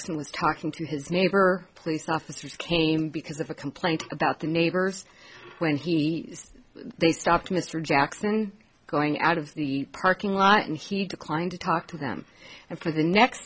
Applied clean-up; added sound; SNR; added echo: none; none; none; none.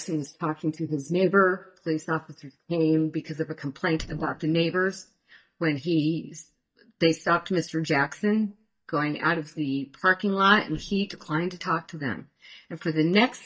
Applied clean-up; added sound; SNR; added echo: neural mask model DeepFilterNet 3.